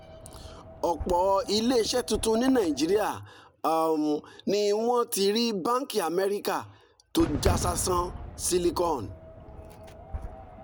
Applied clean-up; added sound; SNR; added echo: none; Fireworks; 11 dB; none.